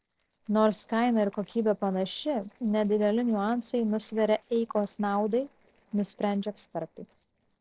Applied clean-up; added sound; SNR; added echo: neural separator model SepFormer DNS4.